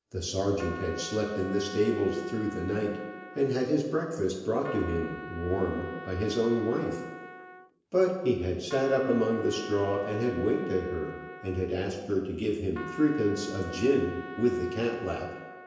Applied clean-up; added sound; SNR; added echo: none; Trumpet; 15 dB; reverberation time 1.0 s.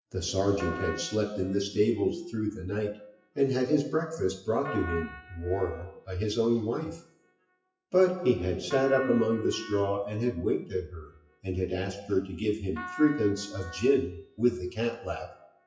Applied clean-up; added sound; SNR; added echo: classical method WPE with log-MMSE.